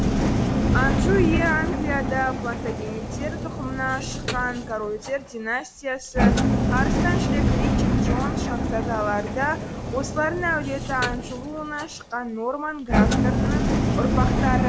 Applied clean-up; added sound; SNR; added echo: none; Engine; -5 dB; none.